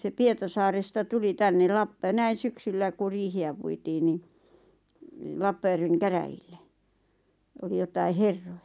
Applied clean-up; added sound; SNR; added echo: none; none; none; none.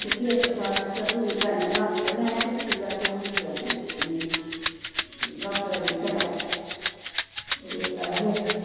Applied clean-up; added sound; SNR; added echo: none; Rattle (instrument); 3 dB; reverberation time 1.9 s.